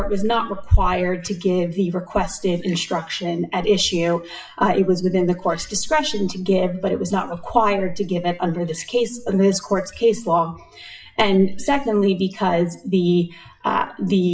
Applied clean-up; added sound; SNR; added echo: classical method WPE with log-MMSE.